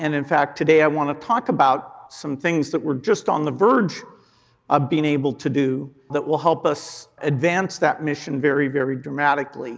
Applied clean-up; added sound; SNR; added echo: none; none; none; none.